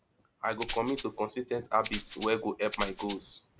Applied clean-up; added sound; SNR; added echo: none; Rattle (instrument); -3 dB; none.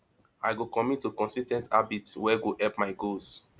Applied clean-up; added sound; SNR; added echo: none; none; none; none.